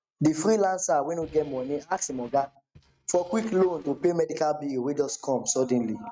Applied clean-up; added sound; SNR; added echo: neural mask model RNNoise.